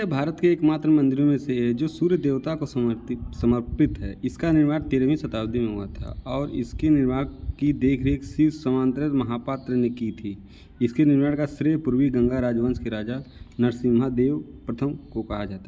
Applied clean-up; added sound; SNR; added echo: none; none; none; none.